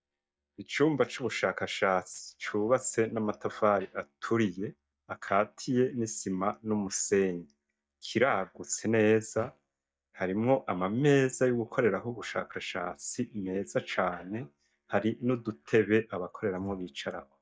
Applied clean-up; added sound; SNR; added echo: neural mask model DeepFilterNet 3.